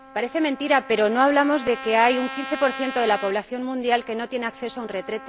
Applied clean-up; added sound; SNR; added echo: none; Trumpet; 14 dB; none.